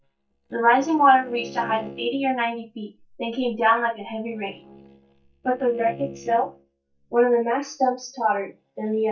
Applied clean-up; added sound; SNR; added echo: neural mask model DeepFilterNet 3.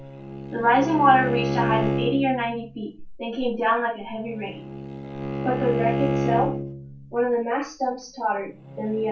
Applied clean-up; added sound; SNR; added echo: none; Bowed string instrument; 5 dB; reverberation time 0.2 s.